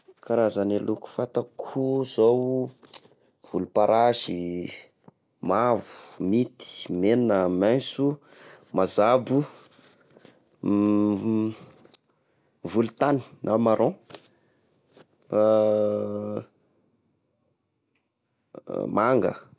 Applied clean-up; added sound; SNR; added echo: none; none; none; none.